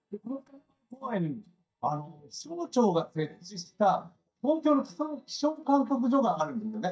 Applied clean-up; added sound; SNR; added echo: neural mask model DeepFilterNet 3.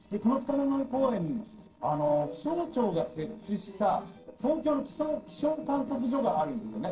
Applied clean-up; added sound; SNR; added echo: neural separator model SepFormer DNS4.